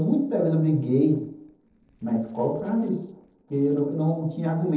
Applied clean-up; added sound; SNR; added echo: neural separator model SepFormer DNS4.